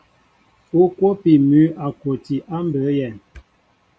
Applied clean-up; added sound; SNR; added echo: none; none; none; none.